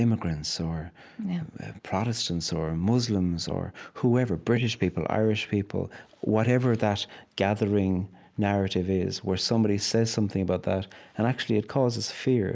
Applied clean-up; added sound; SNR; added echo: neural mask model Resemble Enhance denoiser.